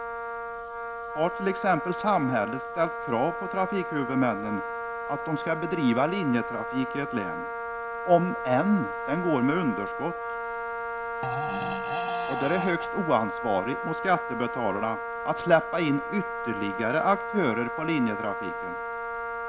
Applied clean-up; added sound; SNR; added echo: none; Fart + Wind instrument, woodwind instrument; 4 dB; none.